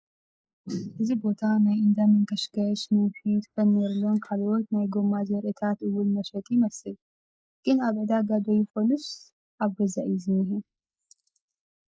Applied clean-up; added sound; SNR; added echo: neural mask model Resemble Enhance denoiser.